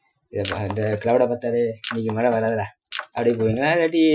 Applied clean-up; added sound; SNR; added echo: classical method Wiener filter.